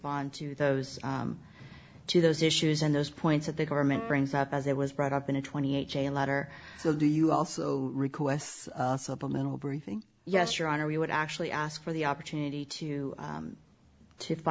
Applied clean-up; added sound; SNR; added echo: none; Wind instrument, woodwind instrument; 14 dB; none.